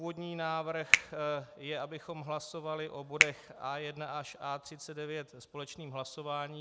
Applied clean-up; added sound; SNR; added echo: none; Finger snapping; -3 dB; none.